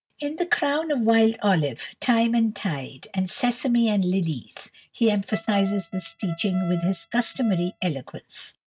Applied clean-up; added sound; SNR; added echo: neural mask model RNNoise.